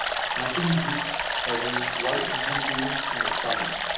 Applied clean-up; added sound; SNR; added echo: none; Stream; -4 dB; reverberation time 0.6 s.